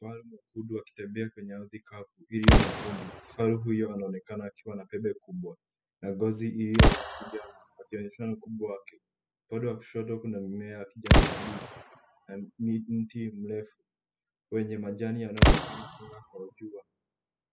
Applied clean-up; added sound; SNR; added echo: classical method spectral subtraction.